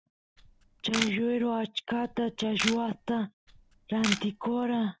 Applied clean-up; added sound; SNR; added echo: none; Camera; 7 dB; none.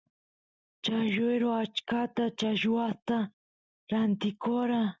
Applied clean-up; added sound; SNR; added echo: none; none; none; none.